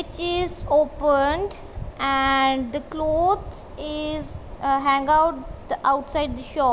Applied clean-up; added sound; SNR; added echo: none; none; none; none.